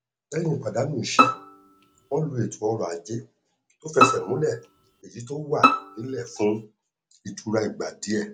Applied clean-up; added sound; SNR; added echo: none; Bowed string instrument; -5 dB; none.